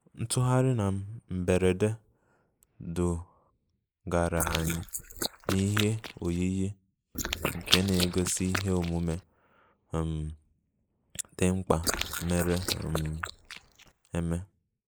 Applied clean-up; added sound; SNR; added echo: neural mask model Resemble Enhance denoiser.